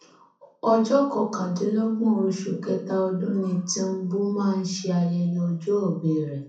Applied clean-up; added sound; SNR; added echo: none; none; none; reverberation time 0.6 s.